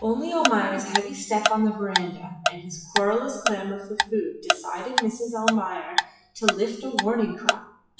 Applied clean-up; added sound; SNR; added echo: classical method WPE with log-MMSE.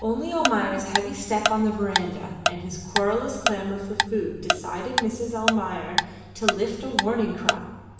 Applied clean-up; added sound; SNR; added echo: none; Tick-tock; 2 dB; reverberation time 1.0 s.